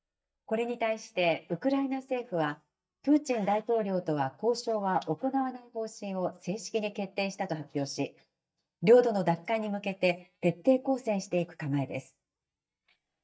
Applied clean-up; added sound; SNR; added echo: neural mask model DeepFilterNet 3.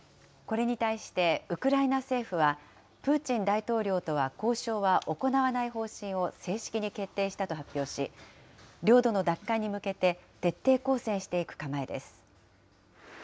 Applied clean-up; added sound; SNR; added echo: none; none; none; none.